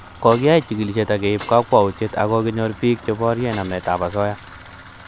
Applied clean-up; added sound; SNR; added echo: none; Bathtub (filling or washing) / Water tap, faucet + Glass; 17 dB; none.